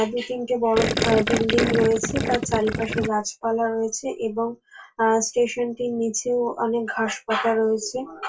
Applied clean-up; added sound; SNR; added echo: none; Gurgling; 1 dB; reverberation time 0.1 s.